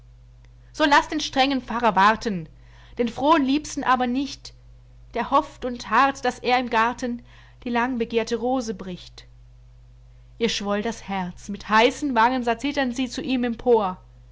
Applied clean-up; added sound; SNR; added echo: none; none; none; none.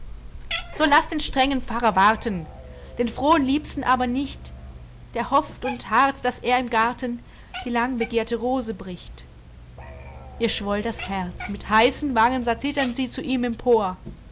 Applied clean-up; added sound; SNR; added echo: none; Cat + Musical instrument; 14 dB; none.